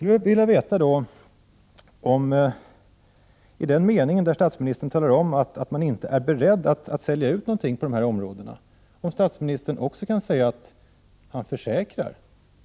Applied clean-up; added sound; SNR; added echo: none; none; none; none.